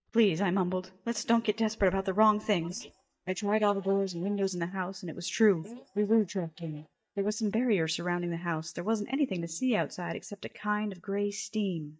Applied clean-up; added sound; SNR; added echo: neural mask model DeepFilterNet 3.